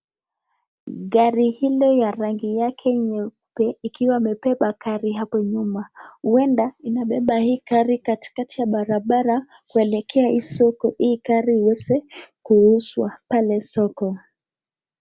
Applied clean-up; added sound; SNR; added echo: none; none; none; none.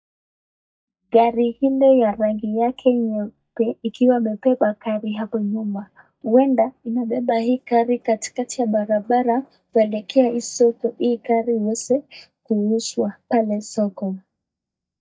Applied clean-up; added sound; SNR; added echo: neural mask model DeepFilterNet 3.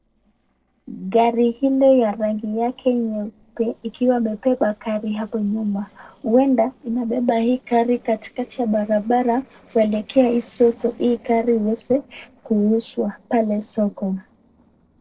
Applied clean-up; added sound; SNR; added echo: neural separator model SepFormer DNS4.